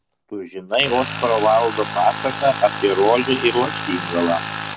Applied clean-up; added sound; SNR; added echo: none; Tools; 7 dB; none.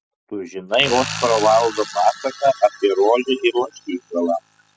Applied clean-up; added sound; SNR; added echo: classical method spectral subtraction.